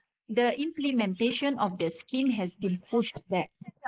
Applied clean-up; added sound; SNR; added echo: neural mask model Resemble Enhance denoiser.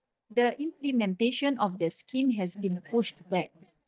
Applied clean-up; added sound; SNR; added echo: neural mask model DeepFilterNet 3.